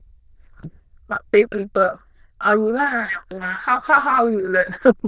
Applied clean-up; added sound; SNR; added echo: neural diffusion model UNIVERSE++.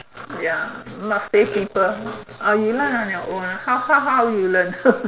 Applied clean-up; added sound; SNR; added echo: none; none; none; none.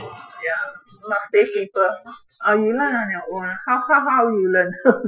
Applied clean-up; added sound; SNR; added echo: classical method Wiener filter.